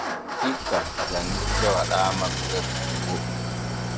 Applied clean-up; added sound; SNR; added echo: none; Idling / Engine starting; -2 dB; none.